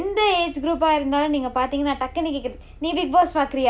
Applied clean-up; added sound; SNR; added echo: none; none; none; none.